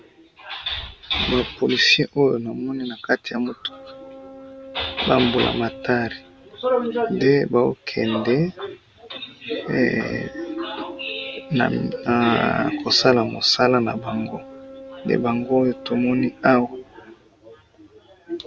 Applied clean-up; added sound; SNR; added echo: none; Boat, Water vehicle; 18 dB; none.